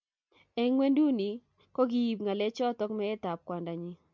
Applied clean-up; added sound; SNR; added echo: none; none; none; none.